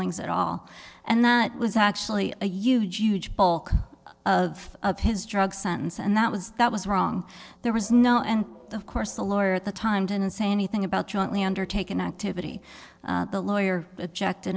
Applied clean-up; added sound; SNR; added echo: neural separator model SepFormer DNS4.